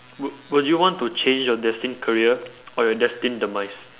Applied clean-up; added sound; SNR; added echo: none; none; none; none.